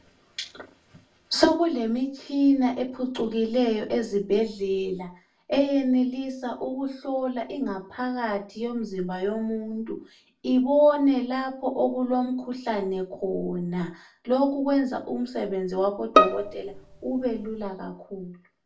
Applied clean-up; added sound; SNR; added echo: none; Bowed string instrument; -2 dB; reverberation time 0.3 s.